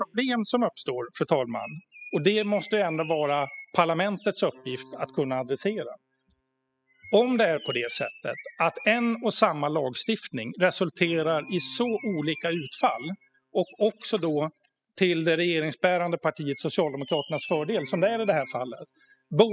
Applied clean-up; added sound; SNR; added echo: classical method spectral subtraction.